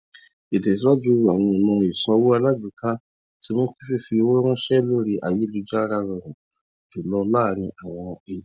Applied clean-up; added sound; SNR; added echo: none; none; none; none.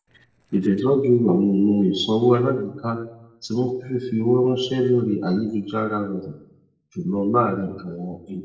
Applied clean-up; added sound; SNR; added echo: neural separator model SepFormer DNS4.